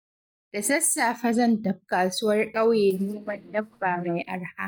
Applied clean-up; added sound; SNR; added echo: neural mask model DeepFilterNet 3.